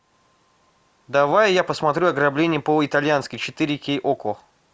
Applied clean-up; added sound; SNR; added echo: none; none; none; none.